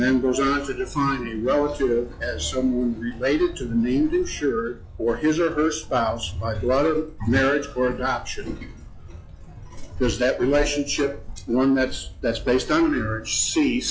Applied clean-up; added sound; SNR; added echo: classical method log-MMSE.